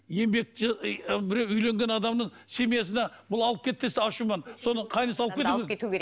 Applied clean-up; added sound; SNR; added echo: none; none; none; none.